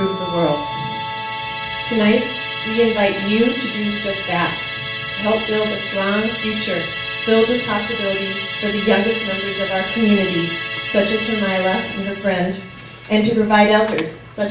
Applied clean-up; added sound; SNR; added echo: none; Musical instrument; 7 dB; none.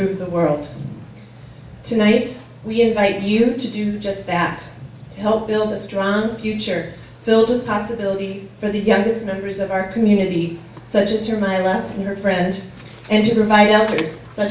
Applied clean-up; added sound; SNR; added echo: none; none; none; none.